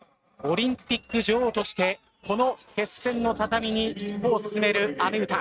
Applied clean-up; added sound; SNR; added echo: neural mask model RNNoise.